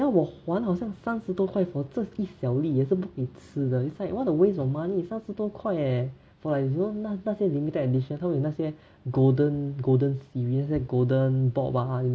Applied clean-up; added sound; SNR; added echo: none; none; none; none.